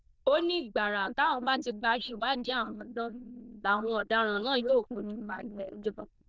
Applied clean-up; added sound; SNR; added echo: neural diffusion model UNIVERSE++.